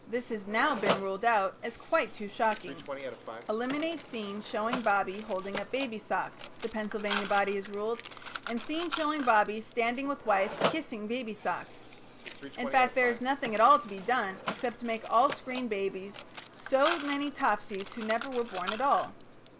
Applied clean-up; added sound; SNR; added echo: none; Mechanisms; 10 dB; none.